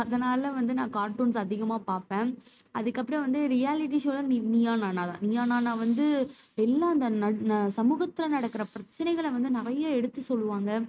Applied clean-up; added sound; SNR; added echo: neural mask model RNNoise.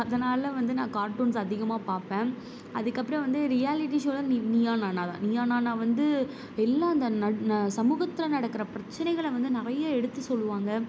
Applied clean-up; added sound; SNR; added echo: none; none; none; none.